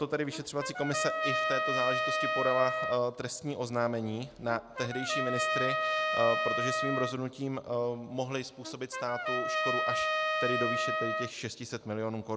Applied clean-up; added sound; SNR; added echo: none; Trumpet; -1 dB; none.